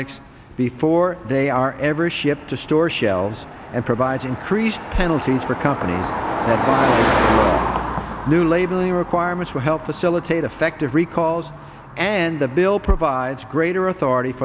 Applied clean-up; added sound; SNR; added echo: none; Car passing by; 6 dB; none.